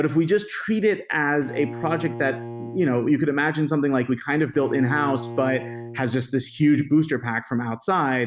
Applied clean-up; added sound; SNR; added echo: none; Bowed string instrument; 14 dB; none.